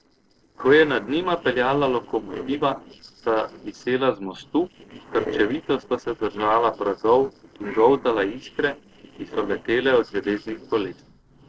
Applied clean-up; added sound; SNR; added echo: neural separator model SepFormer DNS4.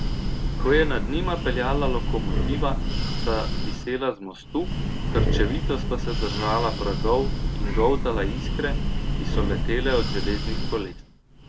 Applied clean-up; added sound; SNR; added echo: none; Breathing; -3 dB; none.